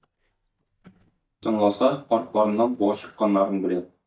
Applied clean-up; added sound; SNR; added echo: neural mask model DeepFilterNet 3.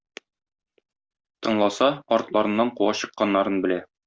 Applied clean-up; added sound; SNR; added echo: none; none; none; none.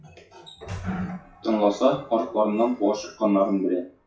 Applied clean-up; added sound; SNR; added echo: classical method WPE with log-MMSE.